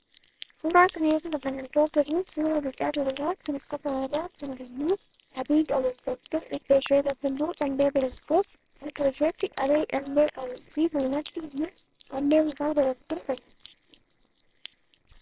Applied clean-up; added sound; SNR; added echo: neural separator model SepFormer WHAMR!.